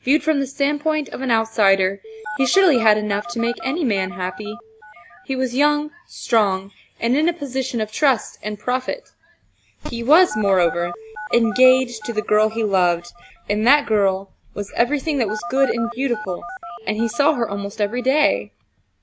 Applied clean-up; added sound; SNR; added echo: none; Telephone; 13 dB; none.